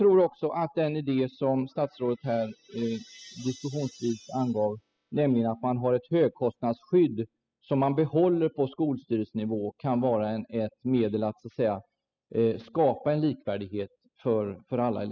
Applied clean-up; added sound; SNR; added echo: classical method spectral subtraction.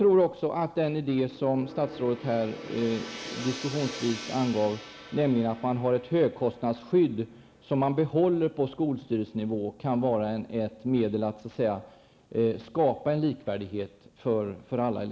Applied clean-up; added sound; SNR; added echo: none; Gong; 18 dB; none.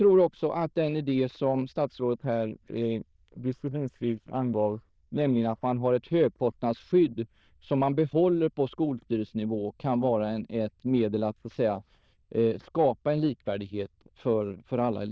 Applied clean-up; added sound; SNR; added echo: neural diffusion model UNIVERSE++.